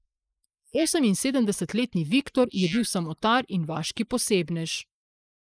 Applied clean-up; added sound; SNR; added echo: neural mask model Resemble Enhance denoiser.